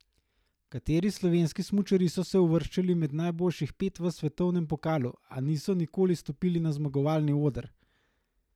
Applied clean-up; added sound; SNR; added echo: none; none; none; none.